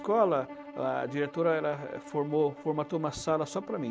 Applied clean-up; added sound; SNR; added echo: none; Bowed string instrument; 16 dB; none.